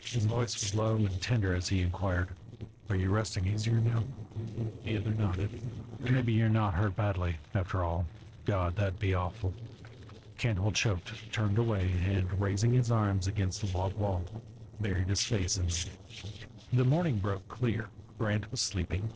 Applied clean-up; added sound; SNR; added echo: neural separator model SepFormer DNS4.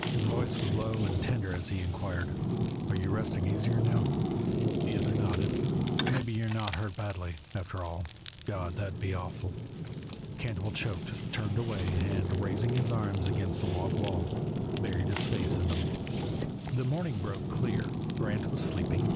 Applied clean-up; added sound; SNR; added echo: none; Fire; -1 dB; none.